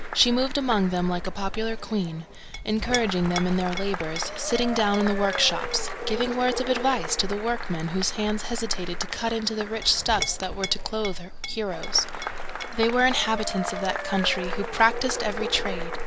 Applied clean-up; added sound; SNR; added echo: none; Applause / Crowd / Cheering + Chink, clink; 5 dB; none.